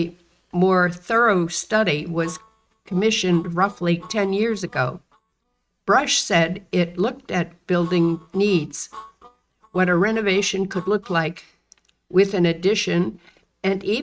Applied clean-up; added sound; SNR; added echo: neural mask model RNNoise.